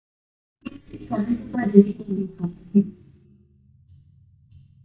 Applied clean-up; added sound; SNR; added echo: neural mask model DeepFilterNet 3.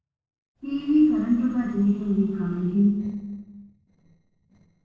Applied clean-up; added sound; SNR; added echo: neural separator model SepFormer DNS4.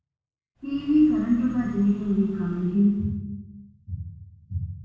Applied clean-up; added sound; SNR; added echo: none; Car; 19 dB; reverberation time 1.2 s.